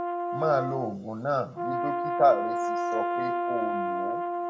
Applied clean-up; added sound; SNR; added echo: none; Brass instrument; 0 dB; reverberation time 0.3 s.